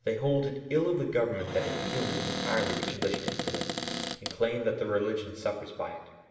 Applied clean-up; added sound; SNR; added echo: none; Cupboard open or close; 3 dB; reverberation time 1.2 s.